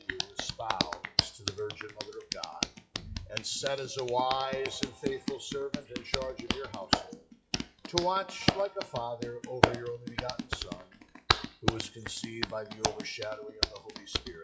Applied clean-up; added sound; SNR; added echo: classical method WPE with log-MMSE.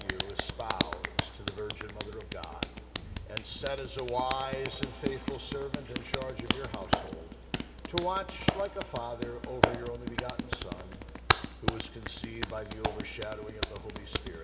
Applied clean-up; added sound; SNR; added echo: none; Hands; -4 dB; reverberation time 1.0 s.